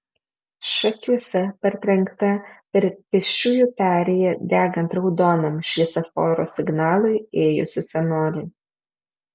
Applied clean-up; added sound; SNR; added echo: none; none; none; none.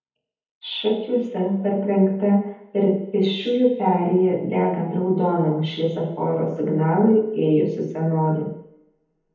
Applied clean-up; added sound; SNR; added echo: none; none; none; reverberation time 1.0 s.